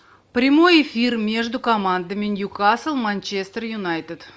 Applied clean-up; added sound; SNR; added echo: none; none; none; none.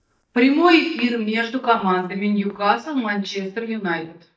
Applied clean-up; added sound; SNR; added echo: neural mask model DeepFilterNet 3.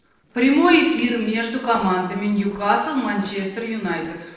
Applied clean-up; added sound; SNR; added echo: neural separator model SepFormer DNS4.